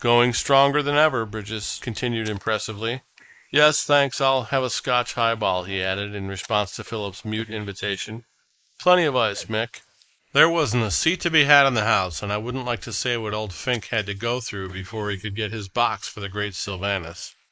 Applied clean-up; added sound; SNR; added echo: neural mask model Resemble Enhance denoiser.